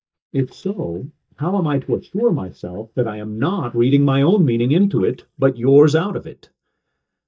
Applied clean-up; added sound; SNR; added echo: neural mask model DeepFilterNet 3.